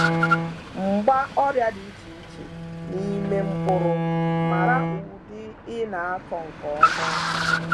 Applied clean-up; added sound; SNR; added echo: none; Car + Bowed string instrument; -2 dB; none.